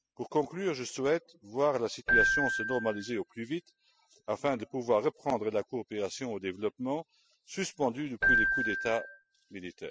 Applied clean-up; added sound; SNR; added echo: classical method spectral subtraction.